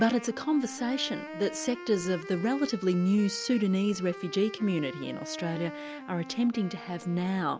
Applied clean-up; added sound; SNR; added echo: none; Wind instrument, woodwind instrument; 13 dB; none.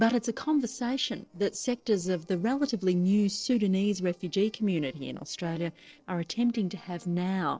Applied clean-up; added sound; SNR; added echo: neural separator model SepFormer DNS4.